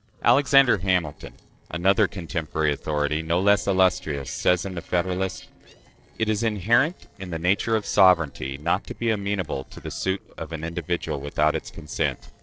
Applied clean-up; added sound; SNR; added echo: neural separator model SepFormer DNS4.